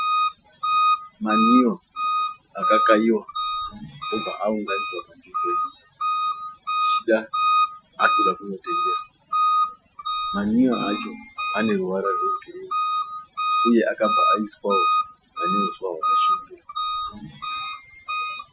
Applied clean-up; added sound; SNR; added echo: classical method Wiener filter.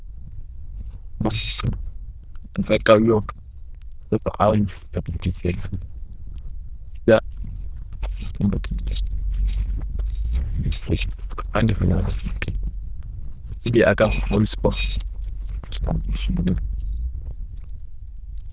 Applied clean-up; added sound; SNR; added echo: neural diffusion model UNIVERSE++.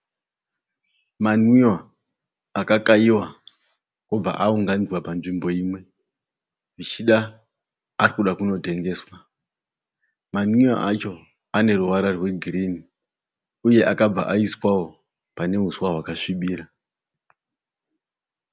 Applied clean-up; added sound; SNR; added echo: none; none; none; none.